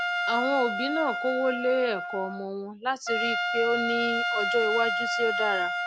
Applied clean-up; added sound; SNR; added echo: none; Trumpet; 0 dB; none.